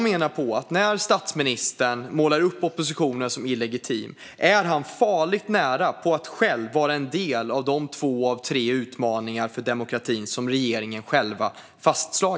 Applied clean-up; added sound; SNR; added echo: none; none; none; none.